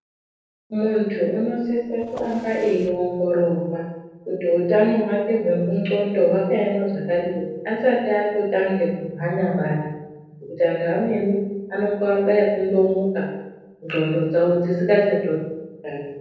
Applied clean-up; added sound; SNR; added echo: neural separator model SepFormer DNS4.